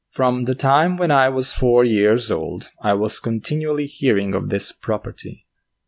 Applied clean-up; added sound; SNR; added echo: none; none; none; none.